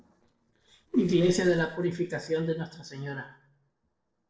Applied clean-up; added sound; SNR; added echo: neural separator model SepFormer DNS4.